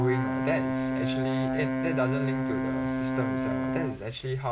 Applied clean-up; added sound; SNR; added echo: none; Brass instrument; -3 dB; none.